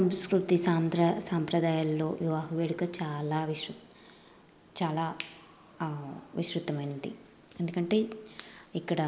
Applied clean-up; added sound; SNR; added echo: none; none; none; none.